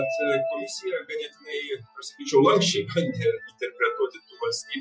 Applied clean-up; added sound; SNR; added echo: classical method Wiener filter.